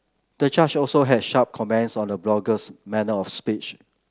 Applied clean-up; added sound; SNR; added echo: none; none; none; none.